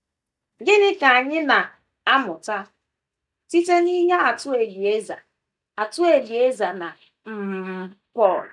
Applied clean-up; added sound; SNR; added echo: neural mask model DeepFilterNet 3.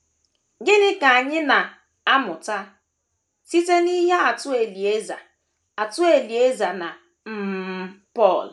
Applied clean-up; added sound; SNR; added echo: none; none; none; none.